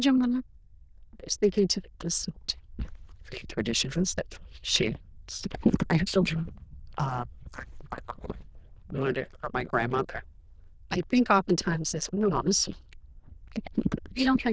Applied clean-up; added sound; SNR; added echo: neural diffusion model UNIVERSE++.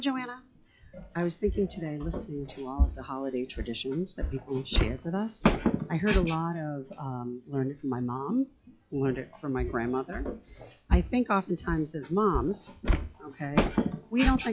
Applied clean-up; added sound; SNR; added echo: classical method log-MMSE.